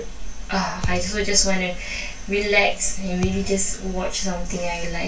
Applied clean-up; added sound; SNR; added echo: none; Thump, thud; 12 dB; reverberation time 0.1 s.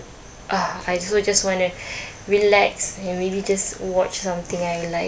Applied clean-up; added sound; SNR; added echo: none; none; none; none.